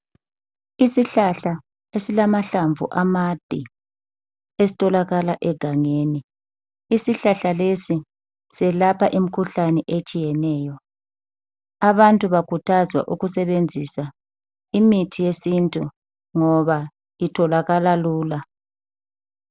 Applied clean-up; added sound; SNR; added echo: none; none; none; none.